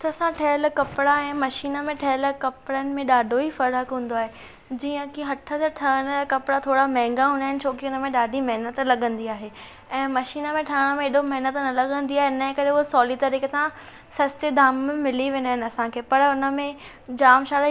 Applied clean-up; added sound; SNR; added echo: none; none; none; none.